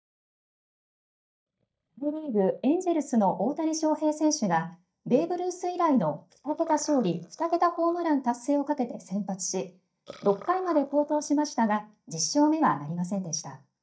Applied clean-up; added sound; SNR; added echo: neural mask model DeepFilterNet 3.